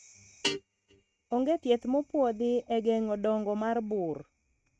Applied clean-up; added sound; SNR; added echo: neural mask model RNNoise.